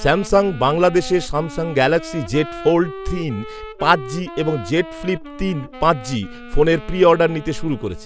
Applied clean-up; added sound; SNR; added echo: none; Wind instrument, woodwind instrument; 16 dB; none.